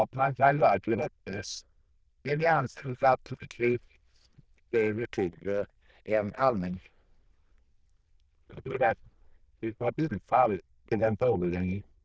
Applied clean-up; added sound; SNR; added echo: neural diffusion model UNIVERSE++.